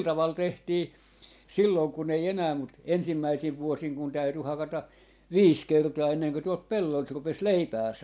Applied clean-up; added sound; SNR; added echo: none; none; none; none.